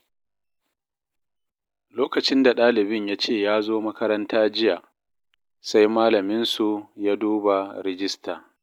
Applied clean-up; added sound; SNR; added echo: none; none; none; none.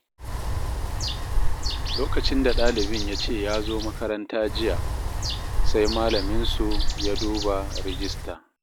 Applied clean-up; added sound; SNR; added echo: none; Bird; -4 dB; none.